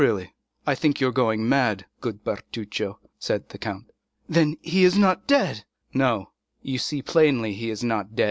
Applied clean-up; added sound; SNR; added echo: none; none; none; none.